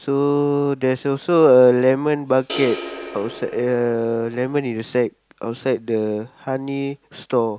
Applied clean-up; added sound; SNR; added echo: none; Crash cymbal; 13 dB; none.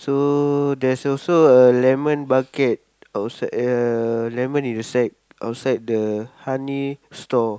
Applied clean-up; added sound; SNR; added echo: none; none; none; none.